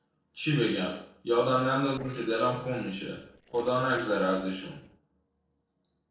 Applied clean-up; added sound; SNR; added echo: neural separator model SepFormer DNS4.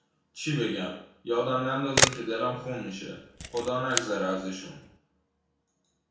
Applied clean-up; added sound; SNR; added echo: none; Camera; -1 dB; reverberation time 0.5 s.